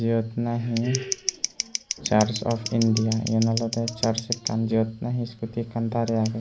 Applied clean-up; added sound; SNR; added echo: none; Scissors; 10 dB; none.